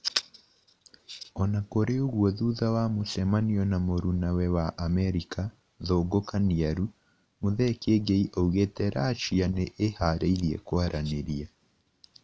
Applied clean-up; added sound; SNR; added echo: none; none; none; none.